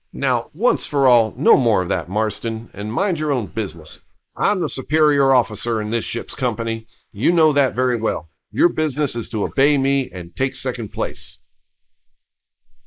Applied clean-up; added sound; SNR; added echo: neural mask model Resemble Enhance denoiser.